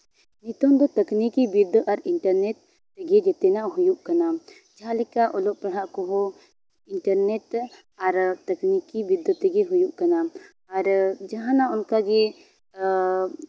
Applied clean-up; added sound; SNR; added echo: none; none; none; none.